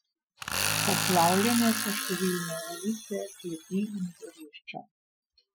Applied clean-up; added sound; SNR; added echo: classical method Wiener filter.